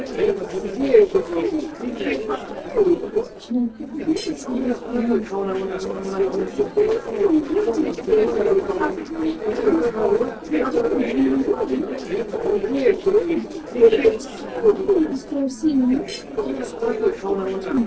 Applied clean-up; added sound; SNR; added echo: neural separator model SepFormer DNS4.